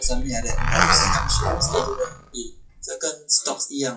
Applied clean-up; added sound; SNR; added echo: classical method WPE with log-MMSE.